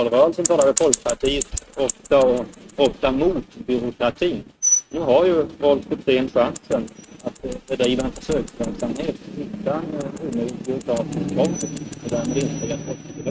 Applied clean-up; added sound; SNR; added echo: neural mask model RNNoise.